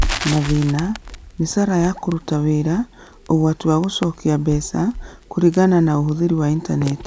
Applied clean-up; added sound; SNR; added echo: none; Crackle; 11 dB; none.